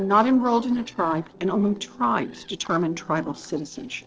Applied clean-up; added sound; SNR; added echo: neural separator model SepFormer DNS4.